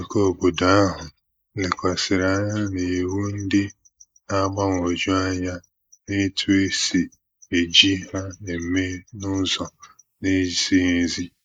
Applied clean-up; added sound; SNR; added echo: neural mask model Resemble Enhance denoiser.